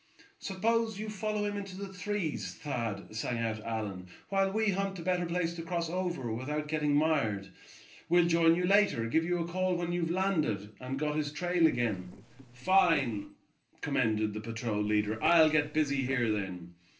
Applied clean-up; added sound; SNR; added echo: neural separator model SepFormer DNS4.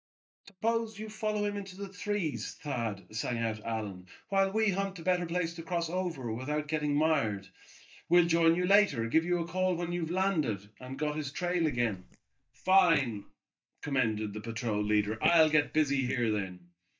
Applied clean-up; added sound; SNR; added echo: neural mask model DeepFilterNet 3.